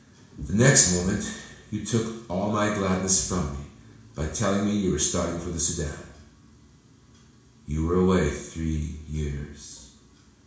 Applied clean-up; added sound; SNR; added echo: none; none; none; reverberation time 0.7 s.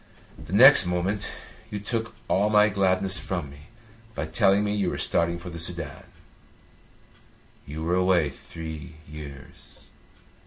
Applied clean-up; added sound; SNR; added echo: none; none; none; none.